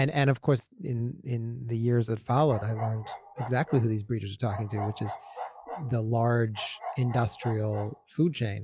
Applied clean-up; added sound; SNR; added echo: classical method log-MMSE.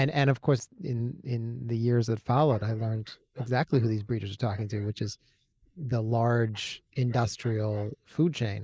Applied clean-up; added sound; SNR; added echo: neural mask model Resemble Enhance denoiser.